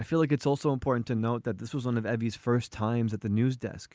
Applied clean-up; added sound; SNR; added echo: none; none; none; none.